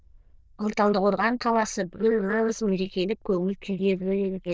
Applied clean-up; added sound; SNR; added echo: neural diffusion model UNIVERSE++.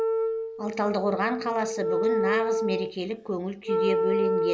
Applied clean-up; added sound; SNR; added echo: none; Wind instrument, woodwind instrument; -2 dB; none.